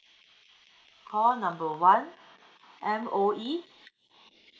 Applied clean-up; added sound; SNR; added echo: neural mask model Resemble Enhance denoiser.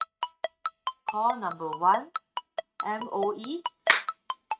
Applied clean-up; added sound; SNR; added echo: neural mask model RNNoise.